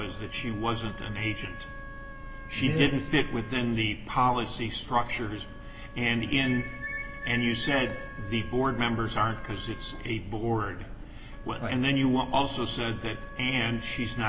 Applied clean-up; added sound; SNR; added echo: none; Wind instrument, woodwind instrument; 19 dB; none.